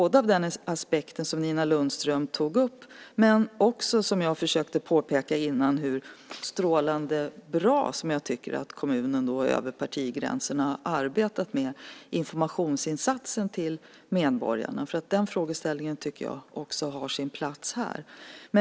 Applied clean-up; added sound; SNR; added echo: none; none; none; none.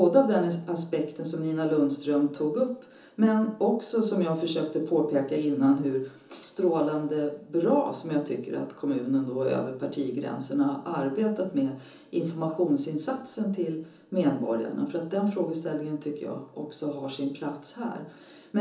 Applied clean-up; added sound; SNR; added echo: none; none; none; reverberation time 0.7 s.